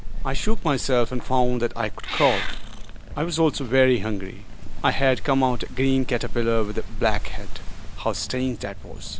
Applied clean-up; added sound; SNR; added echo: none; Meow / Purr; -1 dB; none.